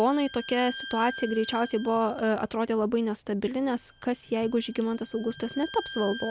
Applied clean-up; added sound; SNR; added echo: none; Bowed string instrument; 15 dB; none.